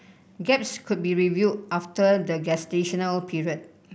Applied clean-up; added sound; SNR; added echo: none; none; none; none.